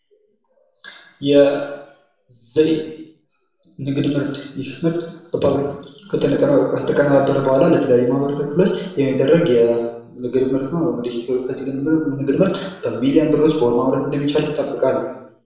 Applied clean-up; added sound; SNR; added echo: none; none; none; reverberation time 0.8 s.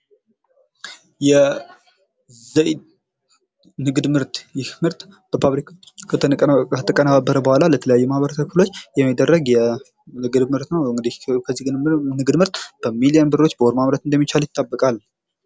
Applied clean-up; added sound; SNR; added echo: none; none; none; none.